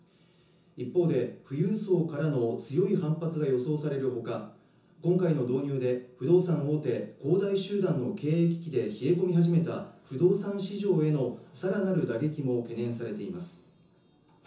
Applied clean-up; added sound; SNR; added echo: none; none; none; reverberation time 0.6 s.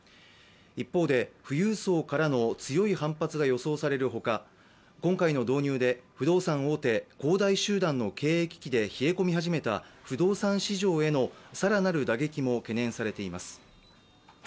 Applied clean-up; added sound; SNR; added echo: none; none; none; none.